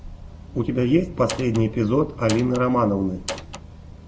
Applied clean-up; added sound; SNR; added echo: none; Door; 11 dB; none.